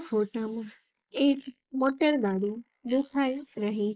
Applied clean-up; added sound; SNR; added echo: neural mask model Resemble Enhance denoiser.